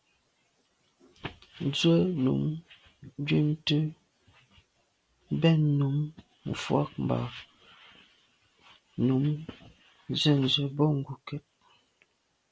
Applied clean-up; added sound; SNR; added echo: none; none; none; none.